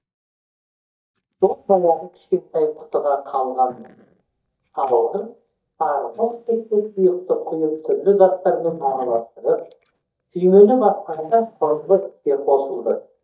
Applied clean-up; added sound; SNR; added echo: neural mask model DeepFilterNet 3.